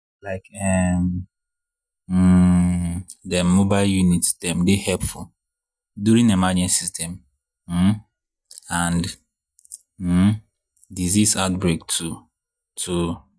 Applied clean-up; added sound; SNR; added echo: neural mask model DeepFilterNet 3.